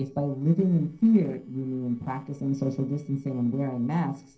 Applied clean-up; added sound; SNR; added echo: neural separator model SepFormer DNS4.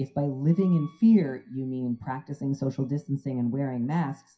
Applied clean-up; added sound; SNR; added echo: classical method WPE with log-MMSE.